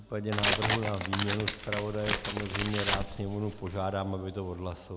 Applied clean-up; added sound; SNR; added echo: none; Tearing; -1 dB; none.